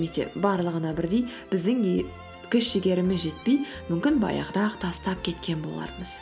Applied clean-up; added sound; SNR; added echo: none; none; none; none.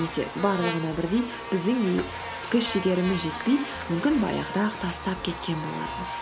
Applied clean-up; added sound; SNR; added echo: none; Buzz; 9 dB; none.